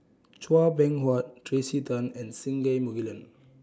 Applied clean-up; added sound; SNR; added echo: none; none; none; none.